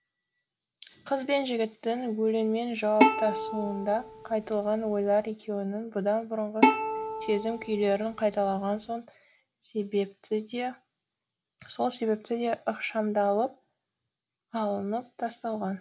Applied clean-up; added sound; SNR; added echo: none; Bowed string instrument; 0 dB; none.